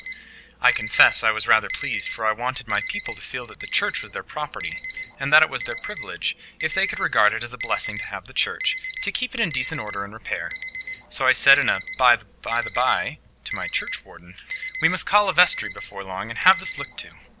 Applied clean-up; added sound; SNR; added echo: none; Alarm; 11 dB; none.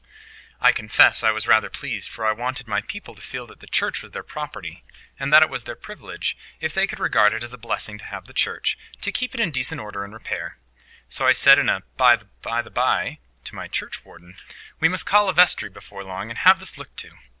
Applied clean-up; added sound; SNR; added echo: none; none; none; none.